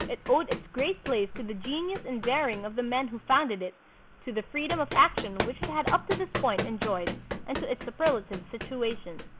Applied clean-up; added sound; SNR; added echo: none; Run; 8 dB; none.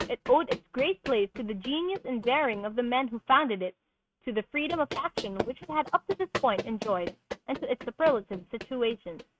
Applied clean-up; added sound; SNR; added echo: neural mask model RNNoise.